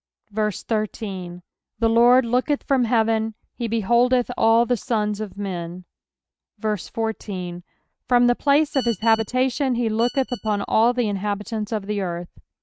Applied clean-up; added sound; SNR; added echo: neural mask model RNNoise.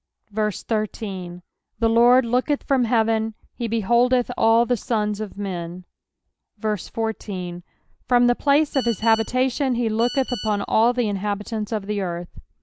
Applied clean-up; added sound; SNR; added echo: none; Telephone; 14 dB; none.